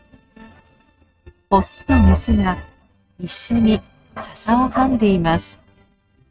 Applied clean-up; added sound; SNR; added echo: neural mask model RNNoise.